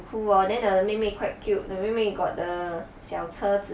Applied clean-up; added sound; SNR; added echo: none; none; none; none.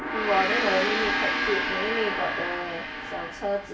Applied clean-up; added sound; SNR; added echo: none; Gong; -1 dB; none.